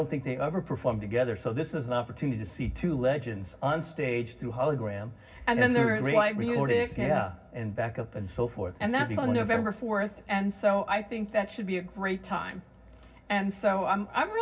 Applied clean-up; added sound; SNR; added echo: none; none; none; reverberation time 0.4 s.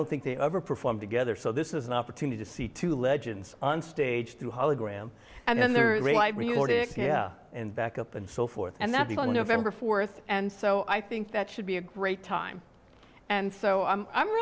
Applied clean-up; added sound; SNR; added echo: none; none; none; none.